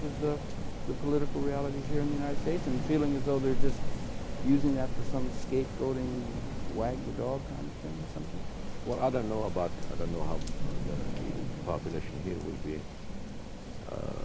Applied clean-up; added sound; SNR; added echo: none; Rain; -2 dB; none.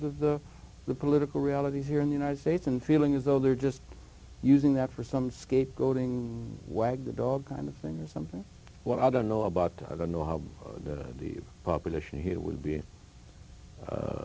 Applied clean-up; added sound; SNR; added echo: none; none; none; none.